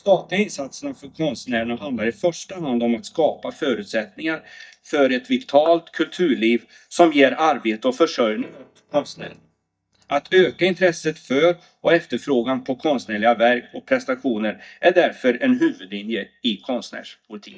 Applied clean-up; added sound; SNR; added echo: neural mask model DeepFilterNet 3.